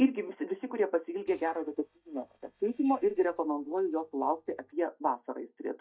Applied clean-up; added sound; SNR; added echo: neural mask model DeepFilterNet 3.